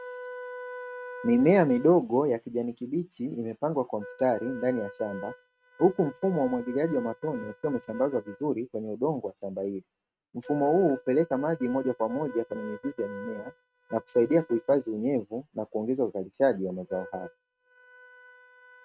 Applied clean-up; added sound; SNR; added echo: neural mask model RNNoise.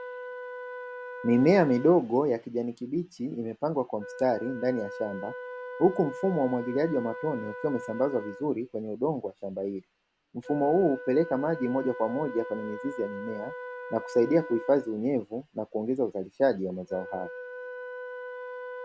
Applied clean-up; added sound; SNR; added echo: none; Wind instrument, woodwind instrument; 12 dB; none.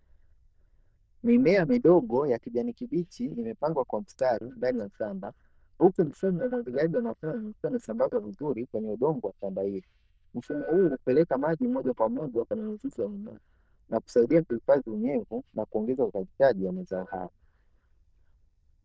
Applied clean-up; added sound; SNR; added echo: neural diffusion model UNIVERSE++.